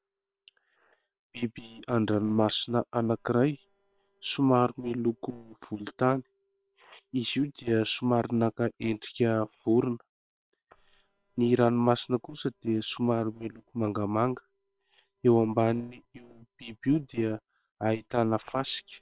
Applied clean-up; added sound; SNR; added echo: neural separator model SepFormer WHAM!.